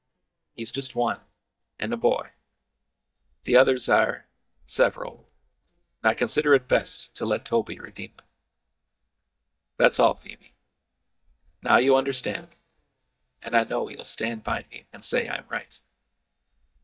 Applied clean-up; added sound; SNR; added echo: neural mask model DeepFilterNet 3.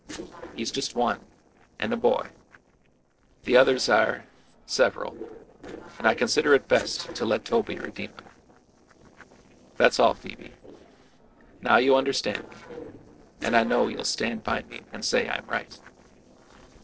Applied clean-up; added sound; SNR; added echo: neural separator model SepFormer DNS4.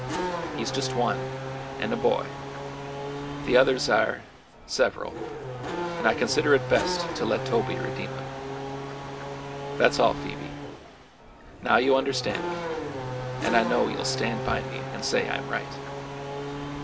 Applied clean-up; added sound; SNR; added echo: none; Race car, auto racing / Accelerating, revving, vroom; 5 dB; reverberation time 0.3 s.